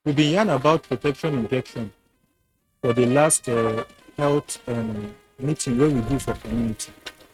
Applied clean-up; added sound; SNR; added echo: neural mask model RNNoise.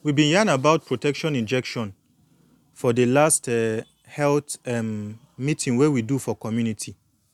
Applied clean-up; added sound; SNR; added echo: none; none; none; none.